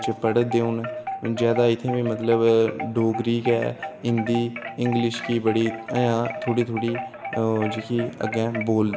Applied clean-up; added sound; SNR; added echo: none; Wind chime; 10 dB; reverberation time 1.5 s.